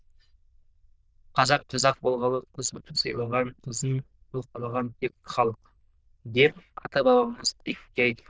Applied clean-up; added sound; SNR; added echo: neural diffusion model UNIVERSE++.